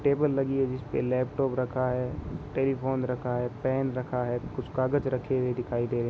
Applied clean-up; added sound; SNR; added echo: none; none; none; none.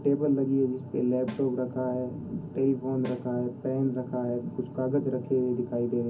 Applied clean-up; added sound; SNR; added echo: none; Snare drum; 17 dB; reverberation time 0.4 s.